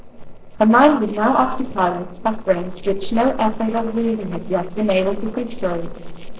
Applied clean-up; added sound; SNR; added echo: neural separator model SepFormer DNS4.